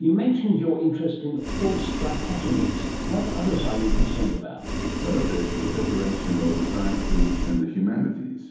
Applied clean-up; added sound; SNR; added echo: none; Boiling; 0 dB; reverberation time 2.2 s.